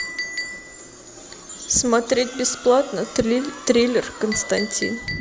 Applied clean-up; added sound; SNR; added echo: none; Chink, clink; 13 dB; none.